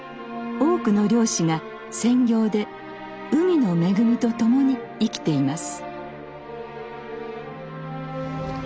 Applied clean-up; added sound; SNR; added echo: none; none; none; none.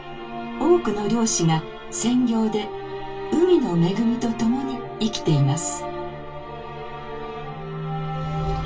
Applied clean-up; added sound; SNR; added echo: none; none; none; reverberation time 0.1 s.